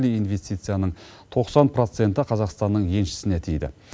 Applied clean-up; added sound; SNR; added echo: none; none; none; none.